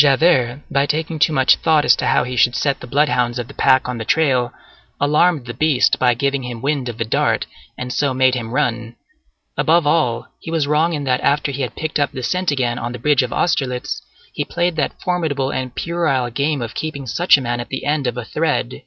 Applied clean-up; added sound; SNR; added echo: none; none; none; none.